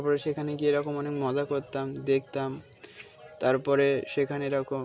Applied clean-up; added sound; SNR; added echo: none; none; none; none.